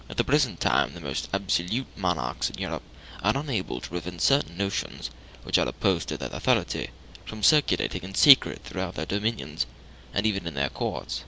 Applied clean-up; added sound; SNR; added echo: none; none; none; none.